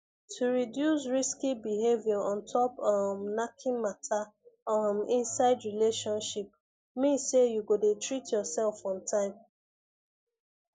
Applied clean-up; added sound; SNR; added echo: none; none; none; none.